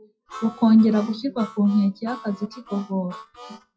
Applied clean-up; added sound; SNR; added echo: classical method WPE with log-MMSE.